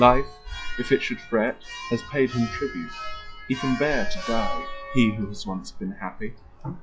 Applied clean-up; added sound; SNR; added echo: classical method log-MMSE.